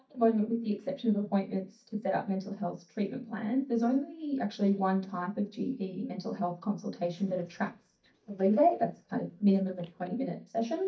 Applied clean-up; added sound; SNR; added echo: neural mask model DeepFilterNet 3.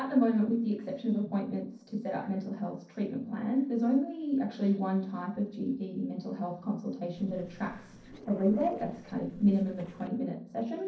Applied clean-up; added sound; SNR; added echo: neural separator model SepFormer DNS4.